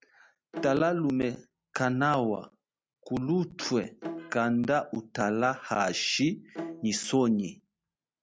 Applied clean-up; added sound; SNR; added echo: none; Bowed string instrument; 15 dB; none.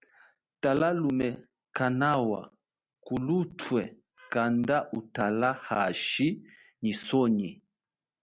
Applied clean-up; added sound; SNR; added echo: none; none; none; none.